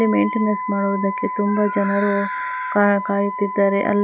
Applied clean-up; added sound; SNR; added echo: none; Wind instrument, woodwind instrument; 7 dB; none.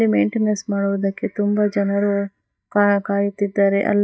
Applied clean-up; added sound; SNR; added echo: neural mask model DeepFilterNet 3.